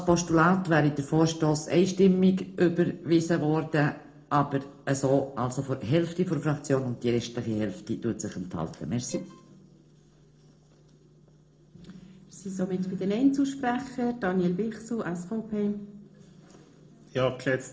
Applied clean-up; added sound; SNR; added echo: neural separator model SepFormer DNS4.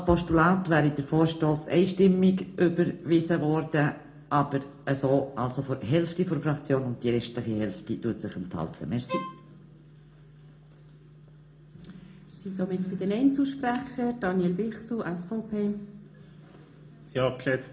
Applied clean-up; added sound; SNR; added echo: none; Bowed string instrument; 11 dB; reverberation time 0.3 s.